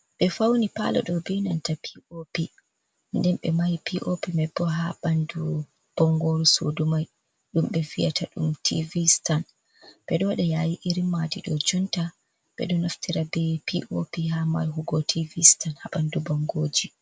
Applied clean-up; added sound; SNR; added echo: none; none; none; none.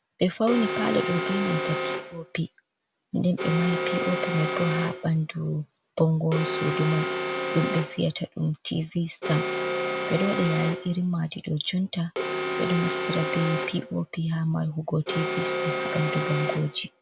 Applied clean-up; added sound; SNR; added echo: none; Alarm; 4 dB; none.